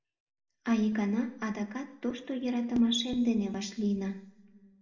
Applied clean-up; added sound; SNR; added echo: none; none; none; reverberation time 1.2 s.